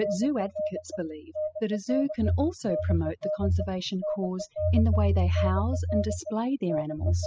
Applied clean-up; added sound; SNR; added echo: classical method spectral subtraction.